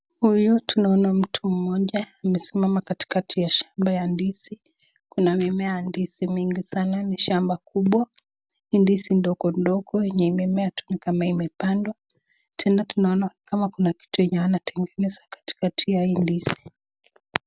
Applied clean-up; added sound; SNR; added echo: none; none; none; none.